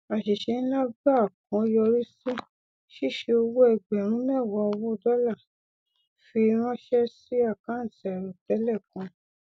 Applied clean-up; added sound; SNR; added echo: none; none; none; none.